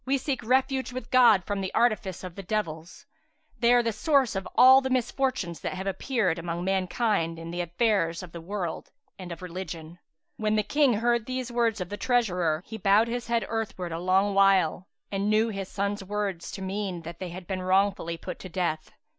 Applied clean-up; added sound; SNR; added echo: none; none; none; none.